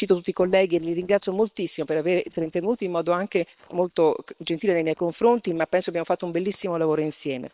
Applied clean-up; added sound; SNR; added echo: neural separator model SepFormer WHAM!.